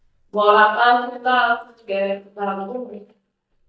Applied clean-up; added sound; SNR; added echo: neural mask model DeepFilterNet 3.